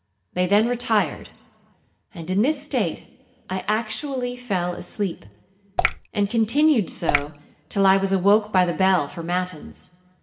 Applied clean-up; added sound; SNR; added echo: none; Drip / Water; -1 dB; reverberation time 1.9 s.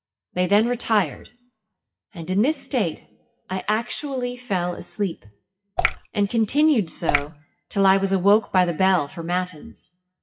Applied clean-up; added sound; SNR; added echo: classical method WPE with log-MMSE.